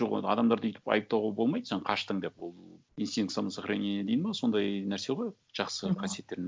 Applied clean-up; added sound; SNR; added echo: none; none; none; none.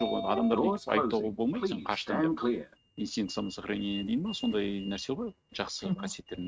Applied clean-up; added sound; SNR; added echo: neural mask model RNNoise.